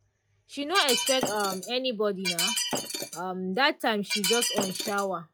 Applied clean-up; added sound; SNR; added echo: classical method log-MMSE.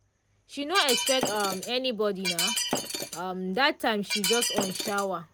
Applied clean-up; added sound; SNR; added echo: none; Shatter; 2 dB; none.